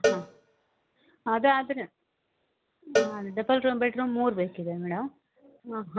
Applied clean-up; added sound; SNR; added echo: none; Cowbell; 5 dB; none.